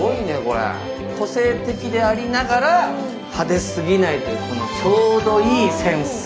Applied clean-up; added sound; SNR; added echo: none; none; none; none.